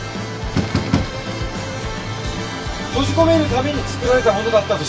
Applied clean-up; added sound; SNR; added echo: none; none; none; none.